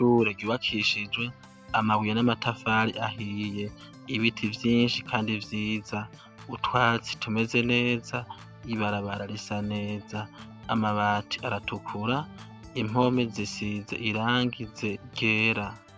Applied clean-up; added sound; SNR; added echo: none; Organ; 19 dB; none.